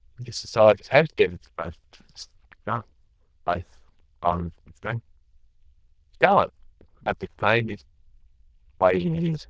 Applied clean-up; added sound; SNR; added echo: neural diffusion model UNIVERSE++.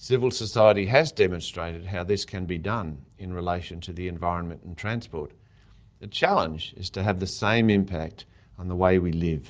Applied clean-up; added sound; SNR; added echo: none; none; none; none.